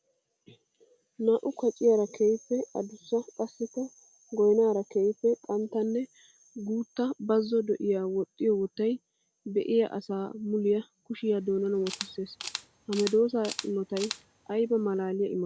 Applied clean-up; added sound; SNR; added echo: none; Camera; 13 dB; none.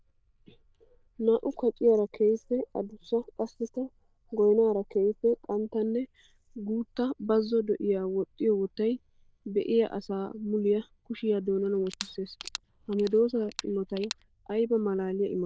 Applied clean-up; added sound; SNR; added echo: neural diffusion model UNIVERSE++.